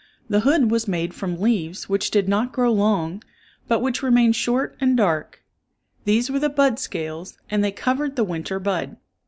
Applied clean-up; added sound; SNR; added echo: none; none; none; none.